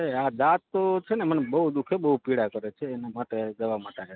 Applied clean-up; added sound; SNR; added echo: none; none; none; none.